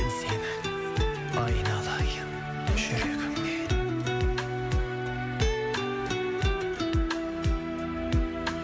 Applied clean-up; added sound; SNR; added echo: none; none; none; none.